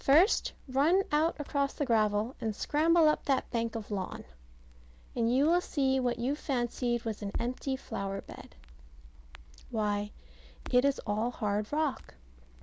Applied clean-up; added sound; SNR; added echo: none; Crackle; 15 dB; none.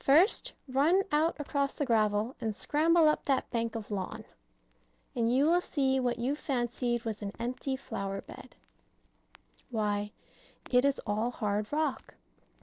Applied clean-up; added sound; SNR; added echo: neural separator model SepFormer DNS4.